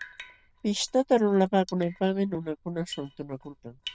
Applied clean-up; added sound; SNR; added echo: neural diffusion model UNIVERSE++.